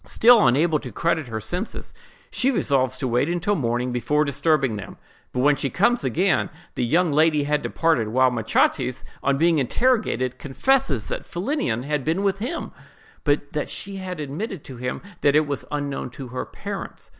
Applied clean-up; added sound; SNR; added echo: none; none; none; none.